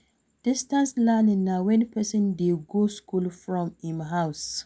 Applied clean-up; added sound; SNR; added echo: none; none; none; none.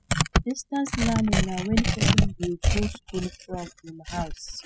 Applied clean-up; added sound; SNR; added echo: classical method spectral subtraction.